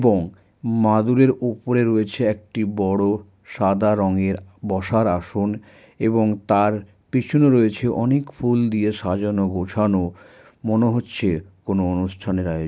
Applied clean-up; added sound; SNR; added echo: none; none; none; none.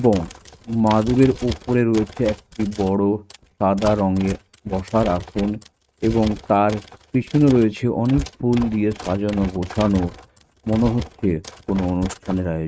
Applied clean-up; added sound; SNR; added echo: neural mask model RNNoise.